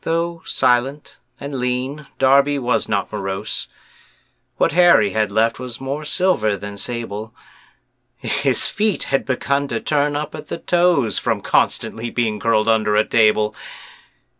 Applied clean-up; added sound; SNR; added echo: none; none; none; none.